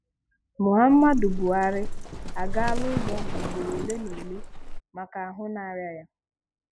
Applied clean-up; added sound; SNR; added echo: none; Livestock, farm animals, working animals; 2 dB; none.